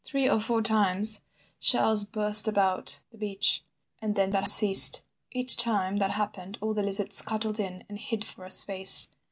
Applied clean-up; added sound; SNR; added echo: none; none; none; none.